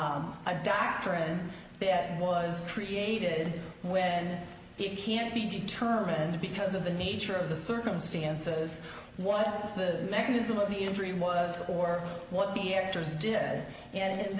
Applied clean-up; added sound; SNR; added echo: none; none; none; none.